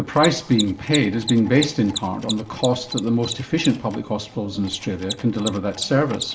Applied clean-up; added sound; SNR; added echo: none; Mechanisms; 11 dB; reverberation time 0.7 s.